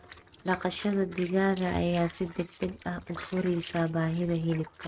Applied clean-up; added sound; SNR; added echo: neural mask model RNNoise.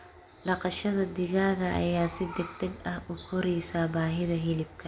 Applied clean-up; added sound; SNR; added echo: none; none; none; none.